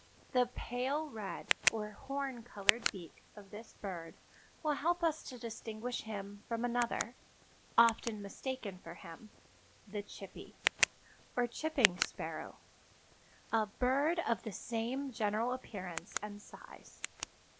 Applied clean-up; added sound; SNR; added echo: none; Tick; 5 dB; none.